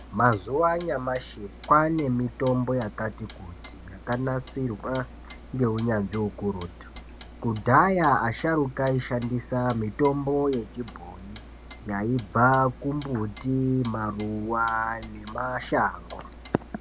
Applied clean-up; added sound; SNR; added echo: none; Clock; 17 dB; none.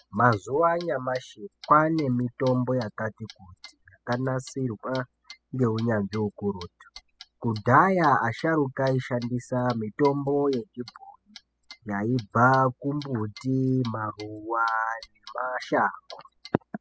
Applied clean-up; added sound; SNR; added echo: classical method spectral subtraction.